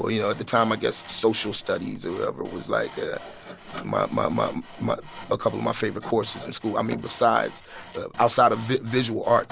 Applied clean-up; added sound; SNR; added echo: none; Sawing; 17 dB; none.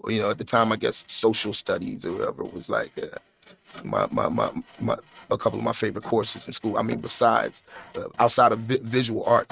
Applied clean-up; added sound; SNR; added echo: neural mask model RNNoise.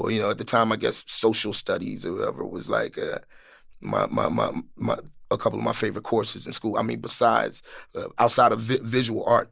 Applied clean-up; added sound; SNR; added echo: none; none; none; none.